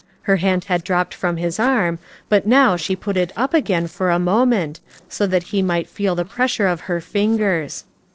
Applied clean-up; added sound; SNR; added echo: neural separator model SepFormer DNS4.